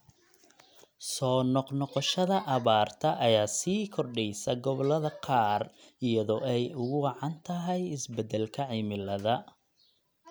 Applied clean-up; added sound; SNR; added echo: none; none; none; none.